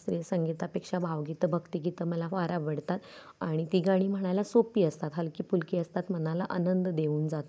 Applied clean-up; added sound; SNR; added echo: none; none; none; none.